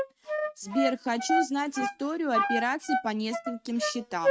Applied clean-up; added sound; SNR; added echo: neural mask model RNNoise.